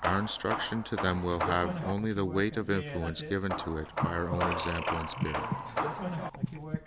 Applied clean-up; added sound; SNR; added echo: none; Breathing + Hammer / Wood; 2 dB; none.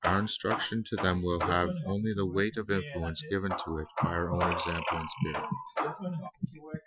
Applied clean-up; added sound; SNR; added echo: classical method Wiener filter.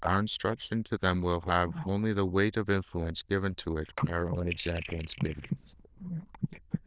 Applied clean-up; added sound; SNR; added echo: neural diffusion model UNIVERSE++.